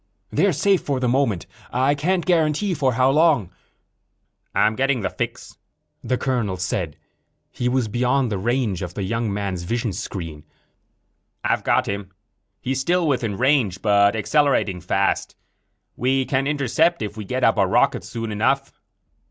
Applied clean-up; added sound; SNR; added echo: none; none; none; none.